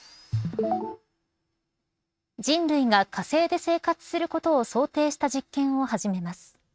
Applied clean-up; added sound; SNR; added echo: neural mask model RNNoise.